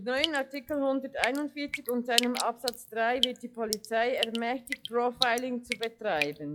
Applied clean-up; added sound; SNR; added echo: classical method log-MMSE.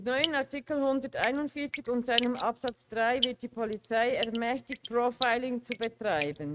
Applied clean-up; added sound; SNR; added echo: neural mask model RNNoise.